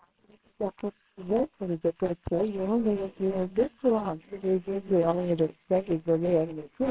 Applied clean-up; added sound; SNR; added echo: neural separator model SepFormer WHAMR!.